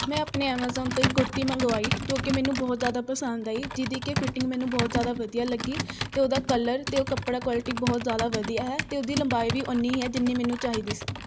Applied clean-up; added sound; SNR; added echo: none; Computer keyboard; 4 dB; none.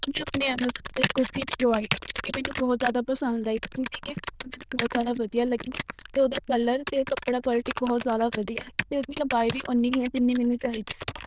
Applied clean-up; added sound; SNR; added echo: neural diffusion model UNIVERSE++.